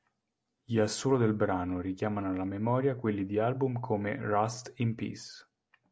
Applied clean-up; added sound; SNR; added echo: none; none; none; none.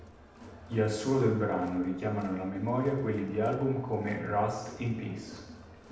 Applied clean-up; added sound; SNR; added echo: none; Crowd; 18 dB; reverberation time 0.9 s.